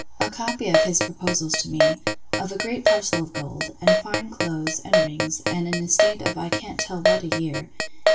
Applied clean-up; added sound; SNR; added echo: none; Keyboard (musical); -4 dB; reverberation time 0.3 s.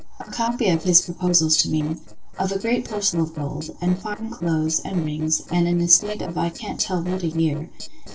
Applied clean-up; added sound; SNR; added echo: neural separator model SepFormer DNS4.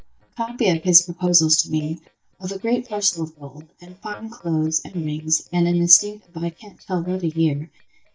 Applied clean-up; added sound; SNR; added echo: neural mask model DeepFilterNet 3.